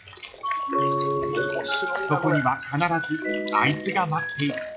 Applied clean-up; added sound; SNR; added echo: classical method log-MMSE.